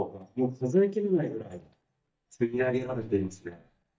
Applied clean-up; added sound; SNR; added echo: neural mask model DeepFilterNet 3.